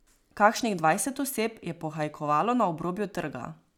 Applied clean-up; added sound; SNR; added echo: none; none; none; none.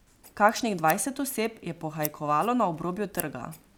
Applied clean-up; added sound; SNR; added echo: none; Scissors; 17 dB; none.